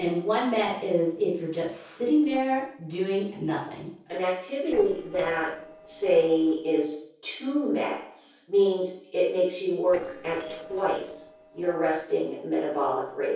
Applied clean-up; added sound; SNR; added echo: neural separator model SepFormer DNS4.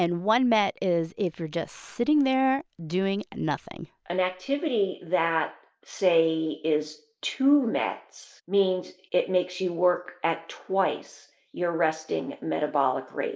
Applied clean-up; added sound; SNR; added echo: none; none; none; none.